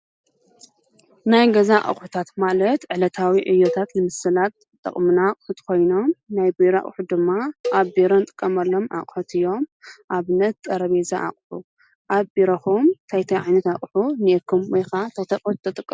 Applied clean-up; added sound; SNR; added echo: none; Cowbell; 13 dB; none.